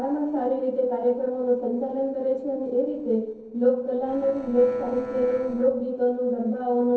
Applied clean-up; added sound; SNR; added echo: neural separator model SepFormer DNS4.